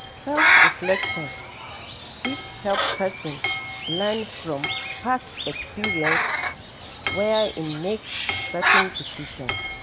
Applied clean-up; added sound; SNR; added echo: none; Bird + Hammer / Chink, clink; -4 dB; none.